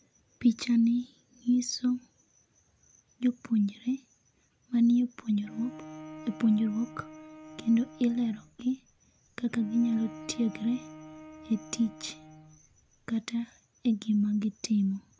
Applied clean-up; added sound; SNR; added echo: none; Bowed string instrument; 17 dB; none.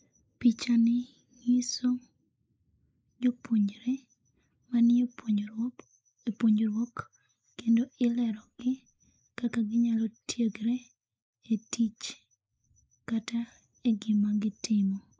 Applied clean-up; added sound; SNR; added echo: neural mask model Resemble Enhance denoiser.